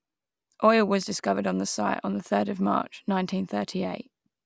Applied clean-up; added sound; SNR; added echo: none; none; none; none.